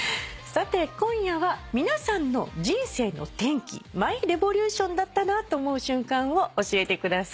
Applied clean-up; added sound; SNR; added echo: none; none; none; none.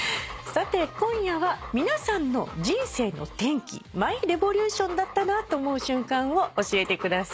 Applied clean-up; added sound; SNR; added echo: none; Dog; 16 dB; none.